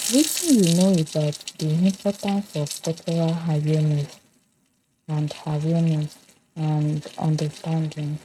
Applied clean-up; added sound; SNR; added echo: neural mask model RNNoise.